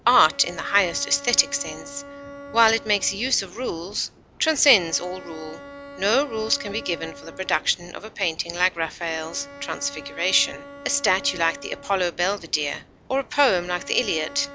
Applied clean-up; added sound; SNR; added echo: none; Bowed string instrument; 17 dB; none.